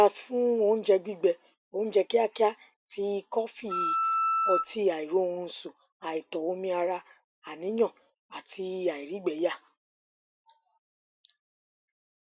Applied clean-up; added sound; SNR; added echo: none; Wind instrument, woodwind instrument; -2 dB; none.